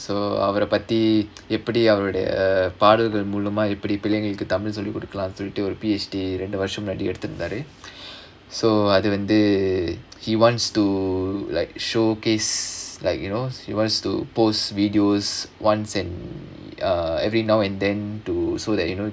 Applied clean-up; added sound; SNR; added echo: none; none; none; none.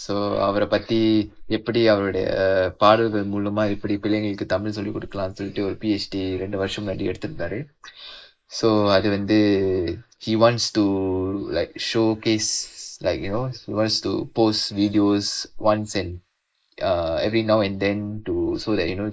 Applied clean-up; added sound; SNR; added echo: neural mask model Resemble Enhance denoiser.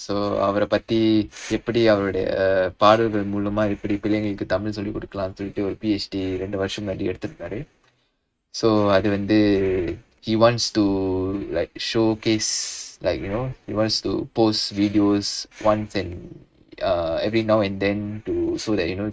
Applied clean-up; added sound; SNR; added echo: neural mask model RNNoise.